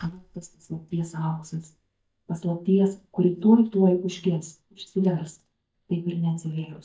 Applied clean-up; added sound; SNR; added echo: neural mask model DeepFilterNet 3.